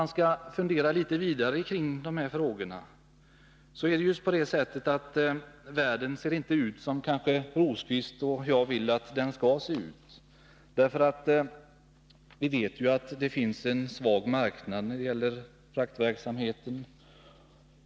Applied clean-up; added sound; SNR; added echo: none; none; none; none.